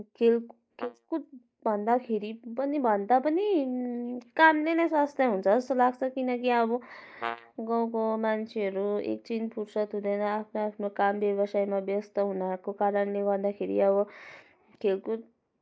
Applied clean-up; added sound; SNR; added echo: neural mask model DeepFilterNet 3.